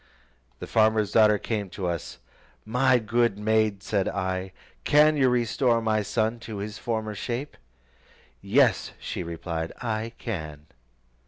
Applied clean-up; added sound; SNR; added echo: none; none; none; none.